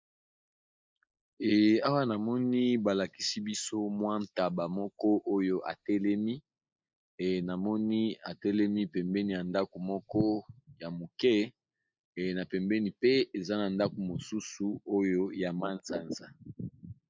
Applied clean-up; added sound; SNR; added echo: neural mask model Resemble Enhance denoiser.